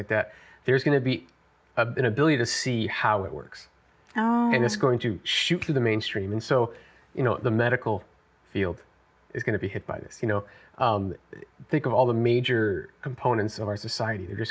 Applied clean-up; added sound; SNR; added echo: none; none; none; none.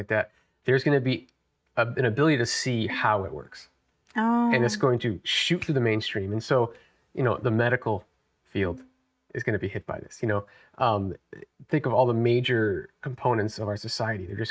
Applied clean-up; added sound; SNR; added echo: neural mask model RNNoise.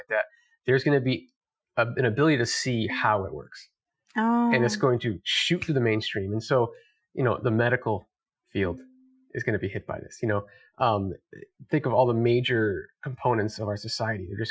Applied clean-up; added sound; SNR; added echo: classical method Wiener filter.